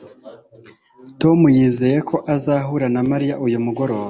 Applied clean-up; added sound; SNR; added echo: none; none; none; none.